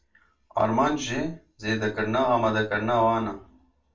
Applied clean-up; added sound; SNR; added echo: none; none; none; reverberation time 0.2 s.